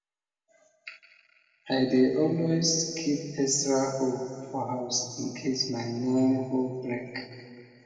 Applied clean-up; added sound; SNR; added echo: none; none; none; reverberation time 1.9 s.